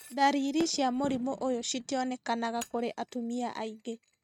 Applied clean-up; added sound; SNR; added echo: neural mask model RNNoise.